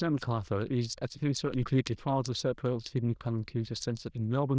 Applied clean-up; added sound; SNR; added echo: neural diffusion model UNIVERSE++.